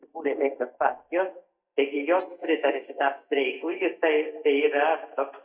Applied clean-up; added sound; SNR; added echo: neural mask model DeepFilterNet 3.